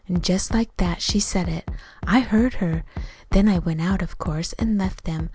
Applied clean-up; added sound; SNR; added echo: none; Bass drum; 10 dB; none.